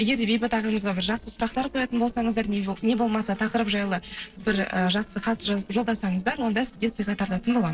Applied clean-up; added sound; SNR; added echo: neural separator model SepFormer DNS4.